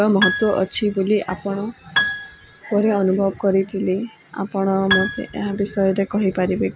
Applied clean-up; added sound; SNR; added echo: none; Piano; 7 dB; none.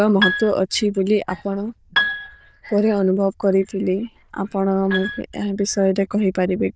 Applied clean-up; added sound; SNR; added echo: neural diffusion model UNIVERSE++.